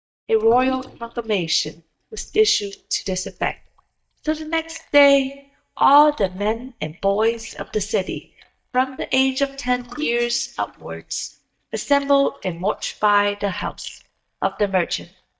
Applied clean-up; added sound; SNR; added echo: neural mask model DeepFilterNet 3.